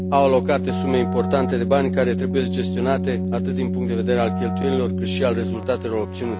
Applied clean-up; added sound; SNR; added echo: none; Keyboard (musical); 1 dB; none.